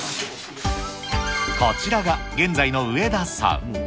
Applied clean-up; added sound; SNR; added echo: none; none; none; none.